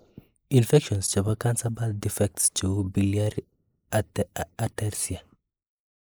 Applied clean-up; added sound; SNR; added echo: neural mask model Resemble Enhance denoiser.